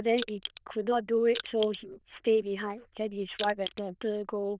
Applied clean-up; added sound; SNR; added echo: neural diffusion model UNIVERSE++.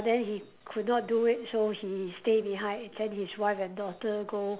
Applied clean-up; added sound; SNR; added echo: none; none; none; none.